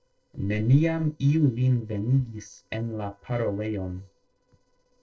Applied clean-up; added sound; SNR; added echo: neural separator model SepFormer DNS4.